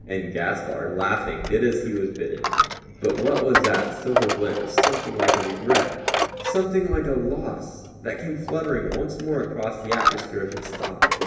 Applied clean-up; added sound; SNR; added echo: none; Coin (dropping); 1 dB; reverberation time 1.0 s.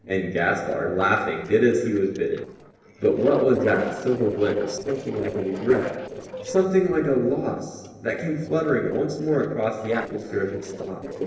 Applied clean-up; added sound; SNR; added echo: neural separator model SepFormer DNS4.